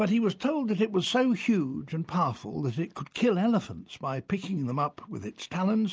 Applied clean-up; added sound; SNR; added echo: none; none; none; none.